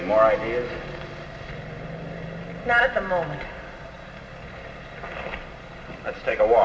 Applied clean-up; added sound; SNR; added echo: none; none; none; reverberation time 2.3 s.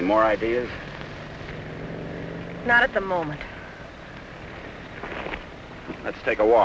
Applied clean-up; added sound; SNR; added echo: none; none; none; none.